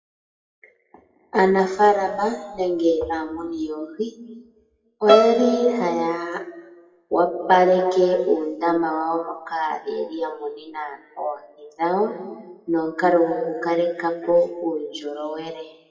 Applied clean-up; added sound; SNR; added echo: classical method WPE with log-MMSE.